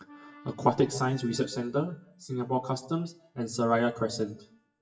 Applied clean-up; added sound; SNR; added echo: classical method WPE with log-MMSE.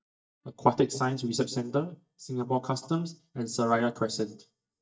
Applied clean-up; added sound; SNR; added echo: neural mask model DeepFilterNet 3.